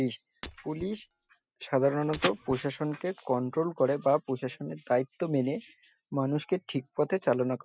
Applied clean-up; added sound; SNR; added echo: none; Shatter; 15 dB; none.